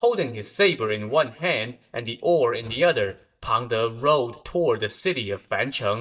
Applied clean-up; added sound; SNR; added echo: neural mask model DeepFilterNet 3.